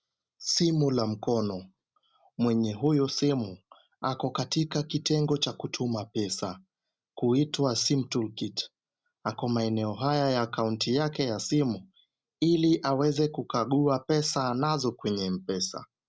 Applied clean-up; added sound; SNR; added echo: none; none; none; none.